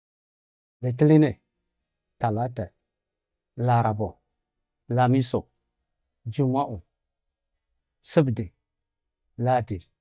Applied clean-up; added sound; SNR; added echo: neural mask model DeepFilterNet 3.